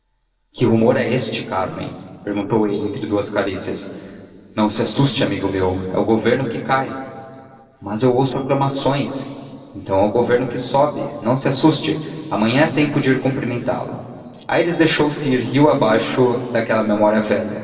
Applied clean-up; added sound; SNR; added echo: neural separator model SepFormer DNS4.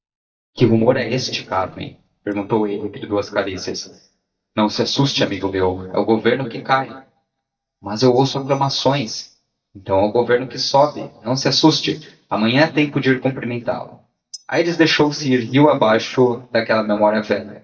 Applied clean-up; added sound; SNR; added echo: neural mask model DeepFilterNet 3.